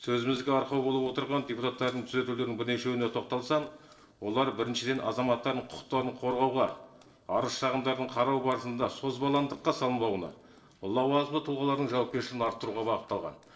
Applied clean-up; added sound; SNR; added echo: neural separator model SepFormer DNS4.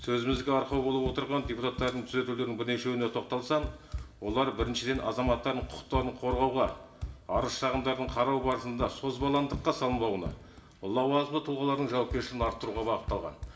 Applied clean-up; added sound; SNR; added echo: none; Run; 11 dB; reverberation time 0.5 s.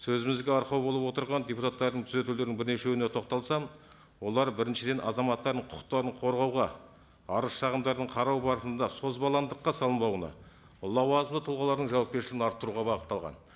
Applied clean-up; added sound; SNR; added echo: none; none; none; none.